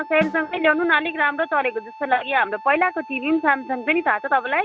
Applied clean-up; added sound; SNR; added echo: none; Wind instrument, woodwind instrument + Drum; 17 dB; none.